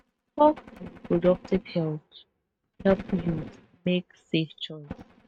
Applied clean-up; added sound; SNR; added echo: neural mask model RNNoise.